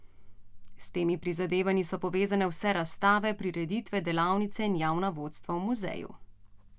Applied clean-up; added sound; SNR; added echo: none; none; none; none.